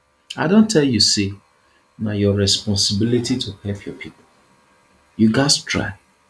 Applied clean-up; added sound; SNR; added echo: none; none; none; none.